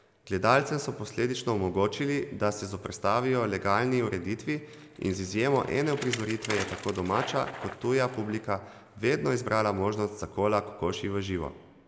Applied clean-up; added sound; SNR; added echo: none; Bicycle; 16 dB; none.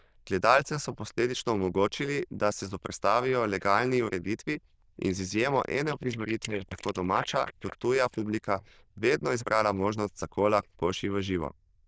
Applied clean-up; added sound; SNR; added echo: neural diffusion model UNIVERSE++.